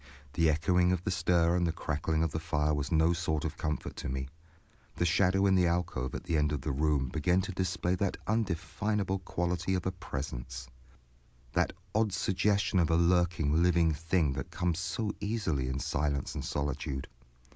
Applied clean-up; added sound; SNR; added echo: none; none; none; none.